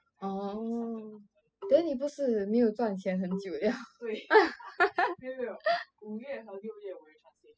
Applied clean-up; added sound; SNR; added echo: classical method spectral subtraction.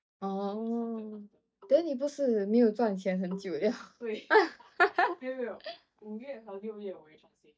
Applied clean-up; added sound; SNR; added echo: neural mask model DeepFilterNet 3.